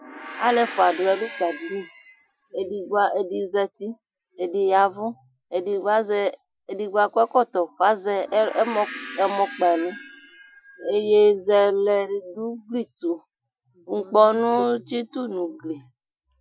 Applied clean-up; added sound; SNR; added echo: classical method Wiener filter.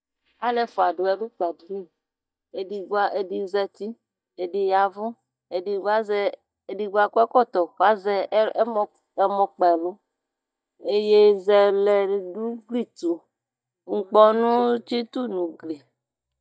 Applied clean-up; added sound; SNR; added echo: neural mask model DeepFilterNet 3.